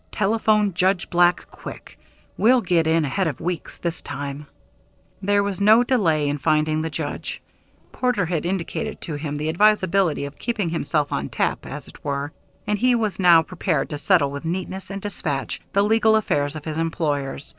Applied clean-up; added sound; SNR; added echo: neural separator model SepFormer DNS4.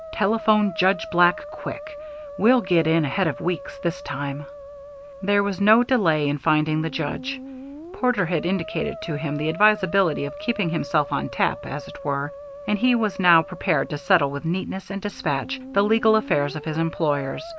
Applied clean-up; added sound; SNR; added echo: none; Musical instrument; 15 dB; none.